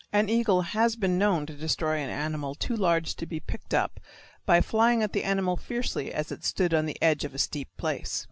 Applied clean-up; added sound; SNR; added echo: none; none; none; none.